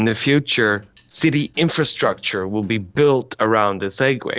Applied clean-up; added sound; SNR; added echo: neural separator model SepFormer DNS4.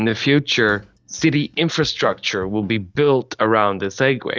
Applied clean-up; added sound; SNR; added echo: neural mask model DeepFilterNet 3.